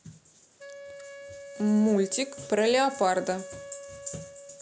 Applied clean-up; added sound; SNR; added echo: none; Wind instrument, woodwind instrument; 16 dB; none.